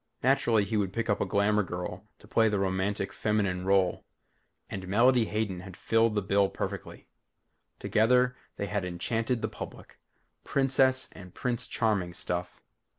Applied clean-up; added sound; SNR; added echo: none; none; none; none.